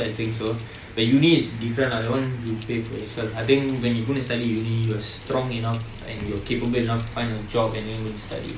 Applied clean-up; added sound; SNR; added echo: none; Rain; 20 dB; none.